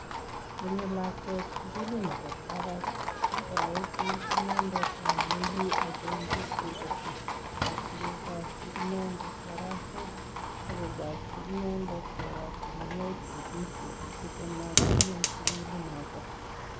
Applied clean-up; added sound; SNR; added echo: none; Livestock, farm animals, working animals + Fire; -5 dB; none.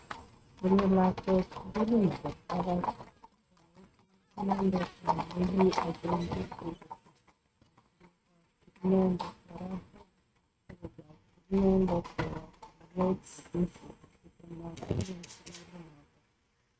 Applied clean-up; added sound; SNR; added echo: neural mask model RNNoise.